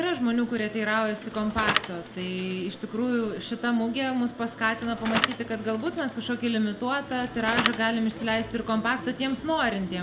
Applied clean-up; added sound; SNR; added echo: none; Bicycle; 7 dB; reverberation time 1.4 s.